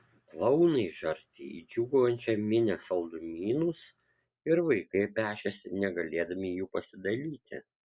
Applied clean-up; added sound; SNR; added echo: none; none; none; none.